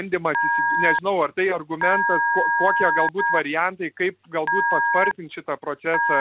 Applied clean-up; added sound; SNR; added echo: none; Telephone; -1 dB; none.